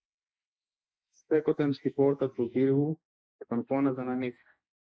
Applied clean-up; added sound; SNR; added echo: neural mask model Resemble Enhance denoiser.